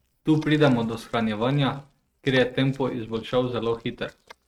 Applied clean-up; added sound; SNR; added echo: neural mask model RNNoise.